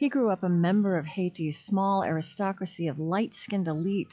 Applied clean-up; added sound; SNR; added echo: classical method log-MMSE.